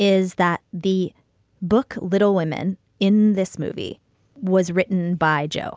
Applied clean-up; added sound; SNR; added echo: none; none; none; none.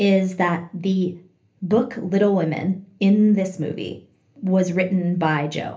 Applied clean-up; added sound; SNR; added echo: none; none; none; reverberation time 0.3 s.